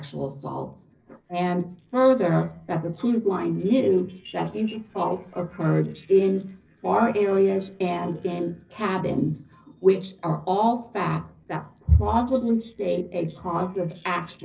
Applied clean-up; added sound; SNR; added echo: neural separator model SepFormer DNS4.